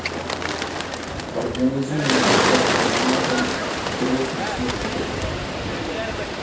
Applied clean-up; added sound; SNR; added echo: none; Bird; -4 dB; reverberation time 0.6 s.